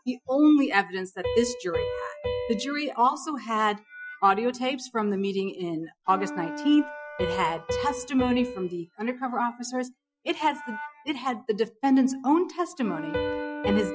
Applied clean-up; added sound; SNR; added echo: classical method Wiener filter.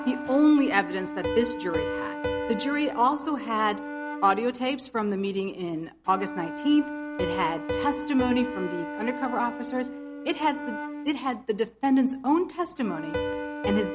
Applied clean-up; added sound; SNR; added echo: none; Piano + Wind instrument, woodwind instrument; 7 dB; none.